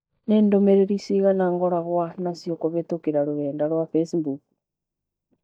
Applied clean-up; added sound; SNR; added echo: neural mask model DeepFilterNet 3.